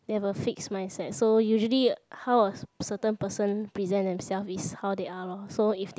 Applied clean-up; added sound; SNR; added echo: none; none; none; none.